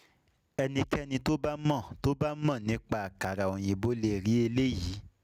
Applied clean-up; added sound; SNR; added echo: none; none; none; none.